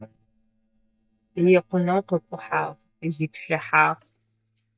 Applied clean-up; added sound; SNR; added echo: neural mask model DeepFilterNet 3.